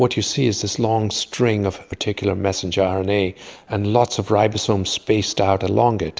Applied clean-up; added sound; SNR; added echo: none; none; none; none.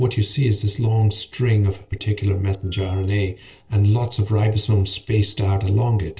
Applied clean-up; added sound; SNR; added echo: neural separator model SepFormer DNS4.